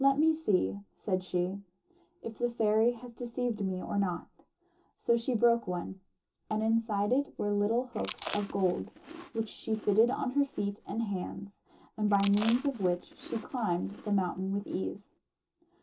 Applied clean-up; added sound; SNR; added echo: none; Chewing, mastication; 13 dB; reverberation time 0.2 s.